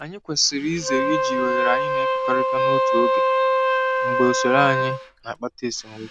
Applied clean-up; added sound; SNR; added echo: none; Wind instrument, woodwind instrument; -3 dB; none.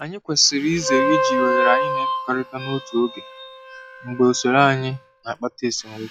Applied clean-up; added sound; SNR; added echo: classical method log-MMSE.